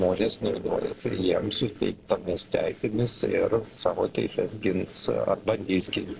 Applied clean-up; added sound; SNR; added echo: neural separator model SepFormer DNS4.